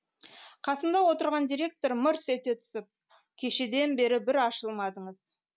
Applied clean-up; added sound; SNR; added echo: none; none; none; none.